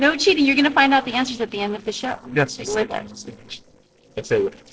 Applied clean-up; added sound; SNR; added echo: neural separator model SepFormer DNS4.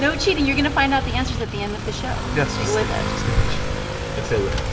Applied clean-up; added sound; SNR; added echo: none; Motorcycle / Accelerating, revving, vroom; 2 dB; reverberation time 1.0 s.